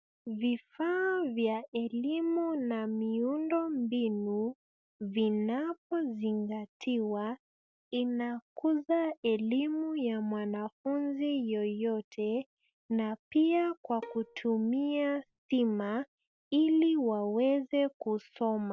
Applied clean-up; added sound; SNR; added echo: none; Bowed string instrument; 19 dB; none.